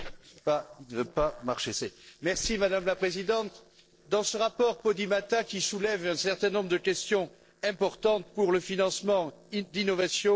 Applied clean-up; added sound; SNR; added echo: neural separator model SepFormer DNS4.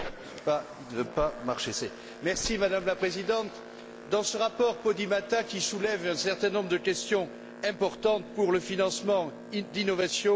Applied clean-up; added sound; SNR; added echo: none; Boat, Water vehicle; 16 dB; none.